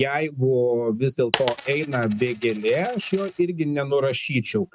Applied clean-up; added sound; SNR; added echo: neural mask model RNNoise.